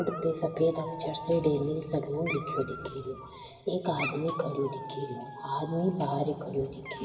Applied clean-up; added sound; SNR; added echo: none; Dog; 11 dB; reverberation time 2.3 s.